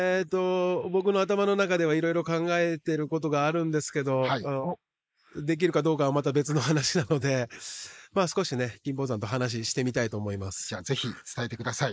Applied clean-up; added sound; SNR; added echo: neural mask model Resemble Enhance denoiser.